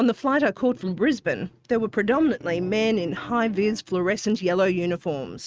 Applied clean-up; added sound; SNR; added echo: neural mask model RNNoise.